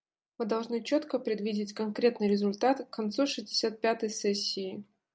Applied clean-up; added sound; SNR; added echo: none; none; none; none.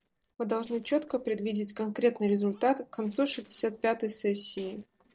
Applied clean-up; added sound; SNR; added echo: neural separator model SepFormer DNS4.